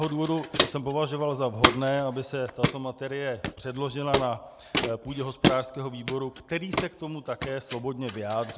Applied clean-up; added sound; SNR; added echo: none; Walk, footsteps; 1 dB; none.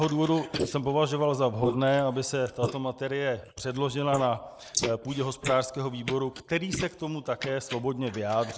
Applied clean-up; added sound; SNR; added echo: neural mask model Resemble Enhance denoiser.